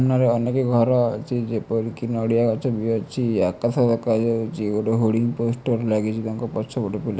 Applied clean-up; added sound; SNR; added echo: none; none; none; none.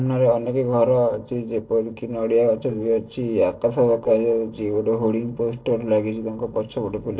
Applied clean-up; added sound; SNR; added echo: neural separator model SepFormer DNS4.